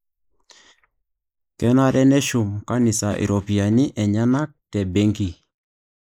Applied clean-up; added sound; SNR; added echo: neural mask model Resemble Enhance denoiser.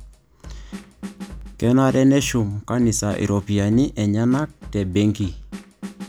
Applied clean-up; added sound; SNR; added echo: none; Drum kit; 16 dB; none.